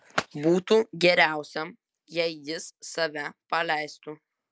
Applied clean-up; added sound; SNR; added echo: none; none; none; none.